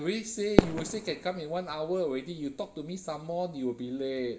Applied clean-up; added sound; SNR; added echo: none; Fireworks; -2 dB; reverberation time 0.9 s.